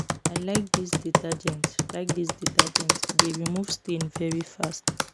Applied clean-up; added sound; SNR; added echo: none; Computer keyboard; -5 dB; none.